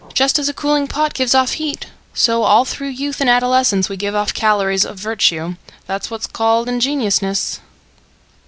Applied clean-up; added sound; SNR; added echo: none; none; none; none.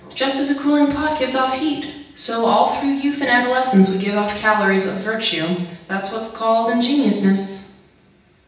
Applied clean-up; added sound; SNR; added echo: none; none; none; reverberation time 0.9 s.